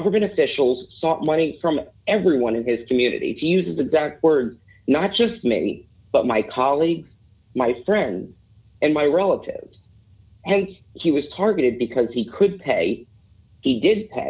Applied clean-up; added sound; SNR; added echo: none; none; none; none.